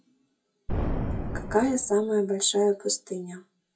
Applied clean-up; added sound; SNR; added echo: classical method WPE with log-MMSE.